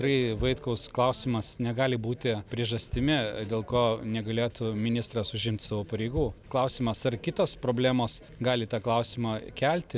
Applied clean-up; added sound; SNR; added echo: none; Bass drum; 16 dB; none.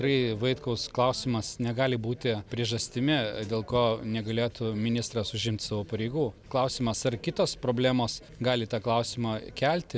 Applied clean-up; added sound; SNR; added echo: none; none; none; none.